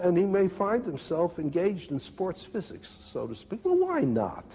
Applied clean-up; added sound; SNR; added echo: none; none; none; none.